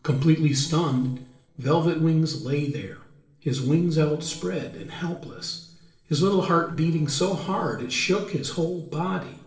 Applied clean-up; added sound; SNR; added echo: neural separator model SepFormer DNS4.